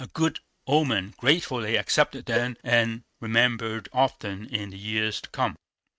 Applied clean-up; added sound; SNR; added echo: neural mask model RNNoise.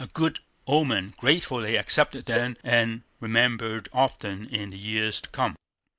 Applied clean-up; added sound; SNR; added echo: neural mask model Resemble Enhance denoiser.